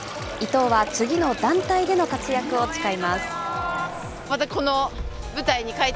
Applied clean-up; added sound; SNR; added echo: none; Stream; 14 dB; none.